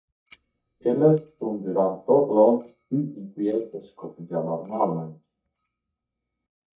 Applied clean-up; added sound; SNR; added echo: neural mask model DeepFilterNet 3.